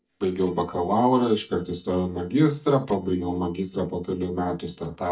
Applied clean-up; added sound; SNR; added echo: neural mask model DeepFilterNet 3.